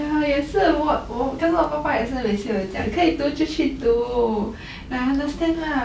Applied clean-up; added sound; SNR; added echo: none; none; none; none.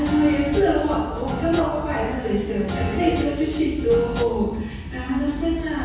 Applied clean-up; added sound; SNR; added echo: none; Guitar; 10 dB; reverberation time 1.1 s.